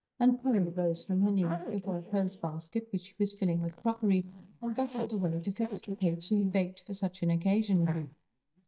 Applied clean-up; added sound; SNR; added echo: neural mask model DeepFilterNet 3.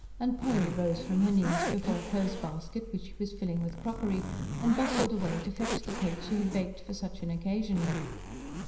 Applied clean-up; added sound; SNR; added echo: none; Zipper (clothing); 5 dB; reverberation time 0.9 s.